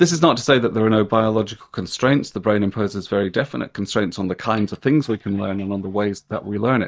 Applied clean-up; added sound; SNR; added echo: neural mask model DeepFilterNet 3.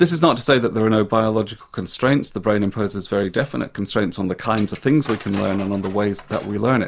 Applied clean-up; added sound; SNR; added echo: none; Tools; 16 dB; none.